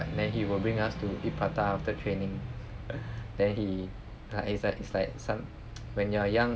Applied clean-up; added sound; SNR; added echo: none; none; none; none.